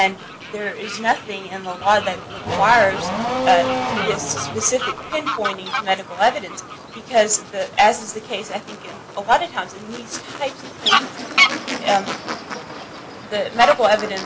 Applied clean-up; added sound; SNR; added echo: none; Fowl + Race car, auto racing / Accelerating, revving, vroom; 4 dB; none.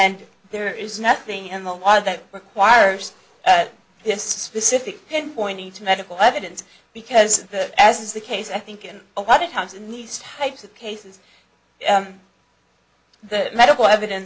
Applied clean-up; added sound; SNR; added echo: none; none; none; none.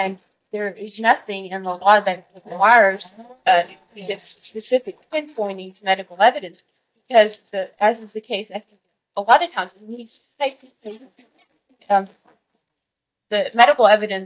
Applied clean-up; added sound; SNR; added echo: neural mask model DeepFilterNet 3.